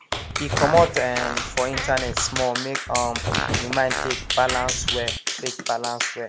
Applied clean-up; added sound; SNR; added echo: none; Clapping + Fart; 2 dB; none.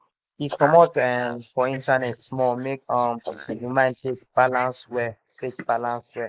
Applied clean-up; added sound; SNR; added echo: neural mask model Resemble Enhance denoiser.